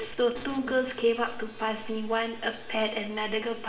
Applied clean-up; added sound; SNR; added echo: none; none; none; reverberation time 0.8 s.